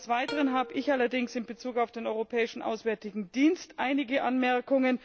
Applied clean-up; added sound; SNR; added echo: none; Plucked string instrument; 18 dB; none.